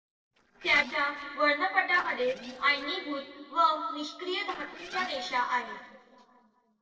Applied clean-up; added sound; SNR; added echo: neural separator model SepFormer DNS4.